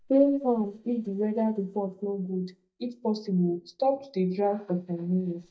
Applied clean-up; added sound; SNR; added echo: neural mask model DeepFilterNet 3.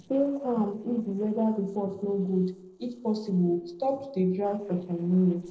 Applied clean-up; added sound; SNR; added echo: neural separator model SepFormer DNS4.